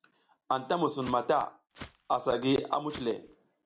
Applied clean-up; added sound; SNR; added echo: none; Walk, footsteps; 17 dB; none.